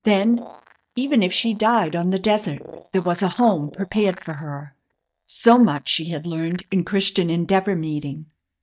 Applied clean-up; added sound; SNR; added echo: neural mask model DeepFilterNet 3.